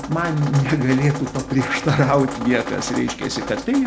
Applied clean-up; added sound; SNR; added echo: none; Drip; 9 dB; none.